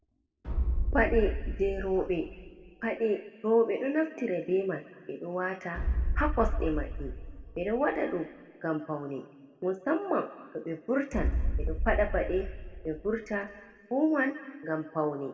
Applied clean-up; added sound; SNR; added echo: none; Boom; 1 dB; reverberation time 1.8 s.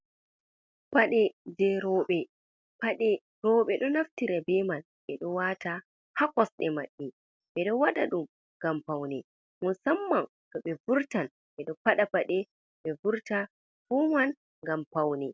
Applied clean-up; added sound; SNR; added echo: none; none; none; none.